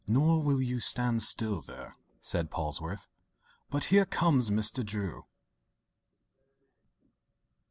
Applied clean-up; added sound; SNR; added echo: none; none; none; none.